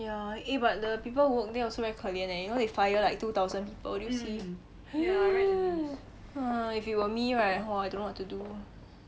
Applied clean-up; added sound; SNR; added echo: none; Walk, footsteps; 18 dB; none.